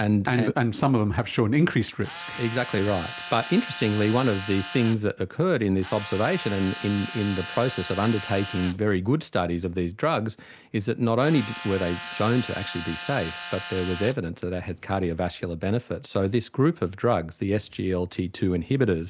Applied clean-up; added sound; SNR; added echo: none; Tools; 12 dB; none.